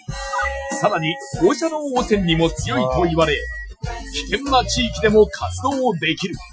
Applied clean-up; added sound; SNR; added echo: classical method Wiener filter.